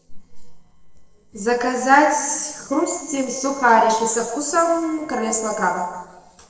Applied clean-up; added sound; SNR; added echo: neural separator model SepFormer DNS4.